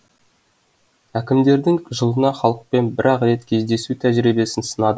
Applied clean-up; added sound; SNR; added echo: none; none; none; none.